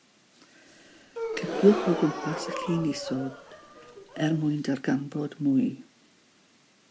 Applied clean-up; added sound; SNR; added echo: none; Gasp; 6 dB; none.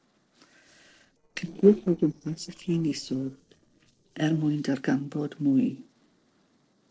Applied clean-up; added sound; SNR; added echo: neural separator model SepFormer DNS4.